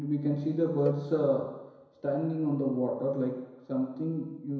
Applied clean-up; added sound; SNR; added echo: none; Cowbell; 13 dB; reverberation time 1.0 s.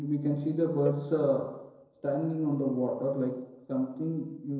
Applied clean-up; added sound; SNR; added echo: neural separator model SepFormer DNS4.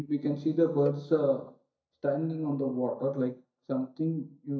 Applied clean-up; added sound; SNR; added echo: neural mask model DeepFilterNet 3.